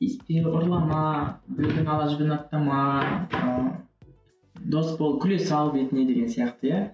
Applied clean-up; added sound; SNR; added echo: none; none; none; none.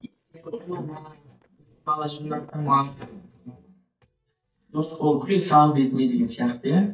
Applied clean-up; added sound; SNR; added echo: neural mask model DeepFilterNet 3.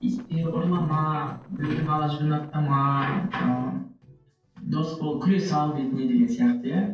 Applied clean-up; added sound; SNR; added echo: neural separator model SepFormer DNS4.